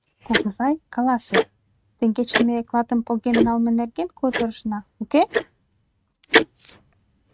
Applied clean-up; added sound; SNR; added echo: neural mask model RNNoise.